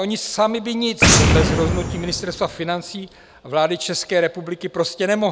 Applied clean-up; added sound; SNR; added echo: none; Boom; -1 dB; none.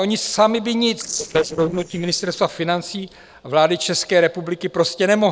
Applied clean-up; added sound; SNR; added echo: neural separator model SepFormer DNS4.